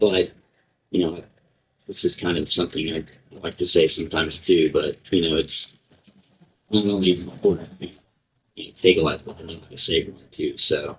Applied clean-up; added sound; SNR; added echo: neural mask model DeepFilterNet 3.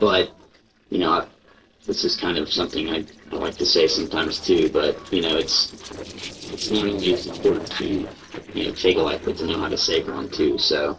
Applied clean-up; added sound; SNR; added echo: neural separator model SepFormer DNS4.